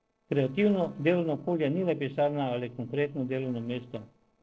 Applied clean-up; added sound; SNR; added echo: neural separator model SepFormer DNS4.